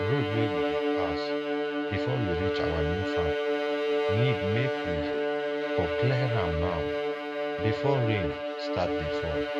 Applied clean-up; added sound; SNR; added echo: none; Bowed string instrument; -3 dB; none.